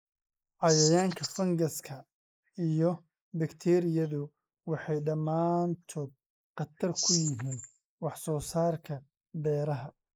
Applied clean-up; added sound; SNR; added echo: neural mask model Resemble Enhance denoiser.